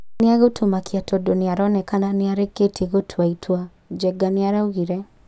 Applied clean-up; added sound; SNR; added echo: none; none; none; none.